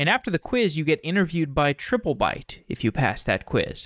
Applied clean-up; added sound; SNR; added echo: neural mask model Resemble Enhance denoiser.